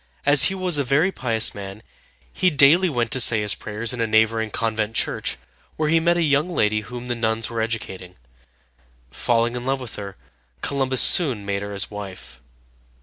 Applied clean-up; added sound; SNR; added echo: none; none; none; none.